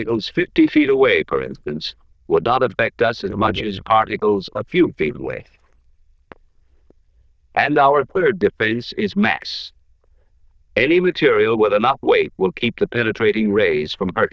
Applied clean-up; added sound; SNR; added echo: neural diffusion model UNIVERSE++.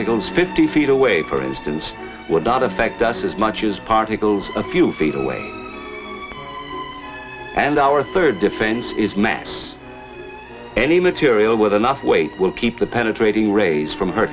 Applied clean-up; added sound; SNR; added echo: none; none; none; none.